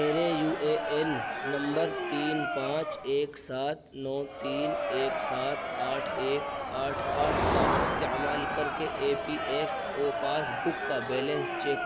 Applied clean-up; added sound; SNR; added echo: none; Motor vehicle (road) + Crowd; 0 dB; none.